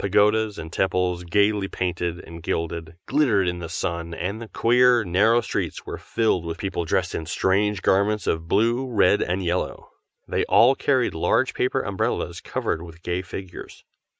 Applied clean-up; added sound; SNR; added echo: none; none; none; none.